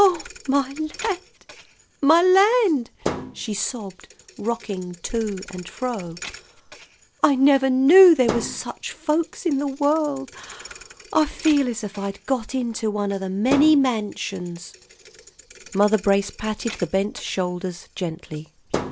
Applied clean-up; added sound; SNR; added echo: none; Thump, thud; 15 dB; none.